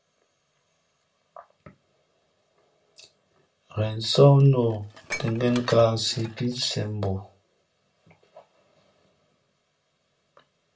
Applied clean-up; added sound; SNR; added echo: none; Dishes, pots, and pans; 15 dB; reverberation time 0.2 s.